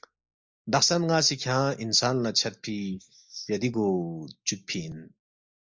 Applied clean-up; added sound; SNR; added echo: neural mask model Resemble Enhance denoiser.